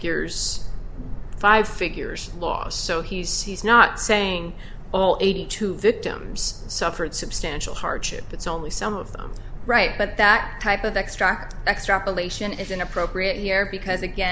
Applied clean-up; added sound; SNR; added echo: none; none; none; none.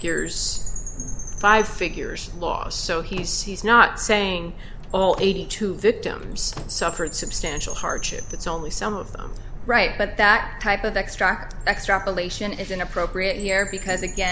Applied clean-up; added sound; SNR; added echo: none; Chime + Slam / Microwave oven; 18 dB; none.